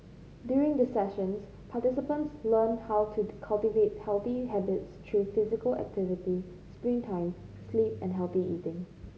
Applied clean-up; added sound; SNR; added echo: none; none; none; none.